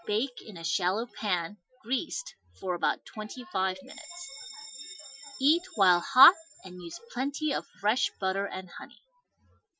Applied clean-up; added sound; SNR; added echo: classical method Wiener filter.